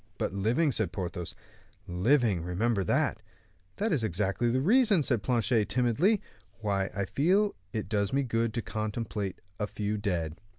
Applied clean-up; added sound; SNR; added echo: none; none; none; none.